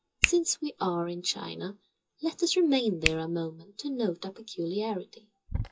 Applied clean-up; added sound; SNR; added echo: classical method WPE with log-MMSE.